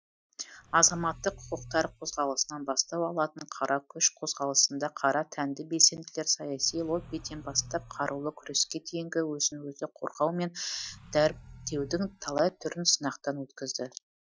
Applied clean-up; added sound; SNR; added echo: classical method Wiener filter.